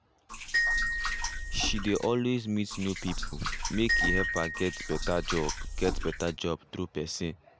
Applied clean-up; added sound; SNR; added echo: none; Glockenspiel + Liquid; 0 dB; none.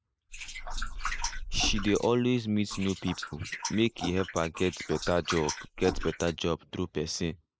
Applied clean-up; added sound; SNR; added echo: neural mask model Resemble Enhance denoiser.